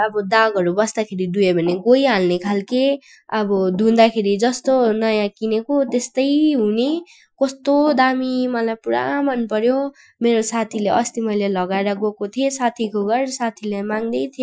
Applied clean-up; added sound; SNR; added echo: classical method Wiener filter.